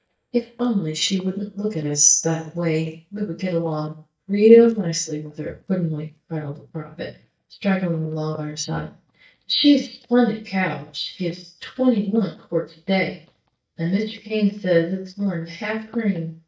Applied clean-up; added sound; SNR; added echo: neural mask model DeepFilterNet 3.